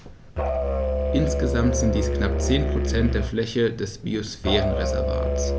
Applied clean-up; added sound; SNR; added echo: none; Musical instrument; -2 dB; none.